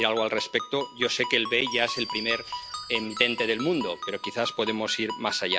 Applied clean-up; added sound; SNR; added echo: none; Ringtone + Glass; 10 dB; none.